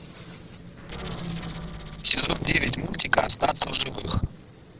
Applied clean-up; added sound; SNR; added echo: neural separator model SepFormer DNS4.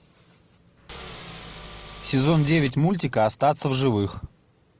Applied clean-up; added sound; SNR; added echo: none; Engine / Car; 15 dB; none.